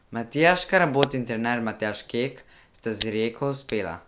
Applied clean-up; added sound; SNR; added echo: none; Camera; 15 dB; none.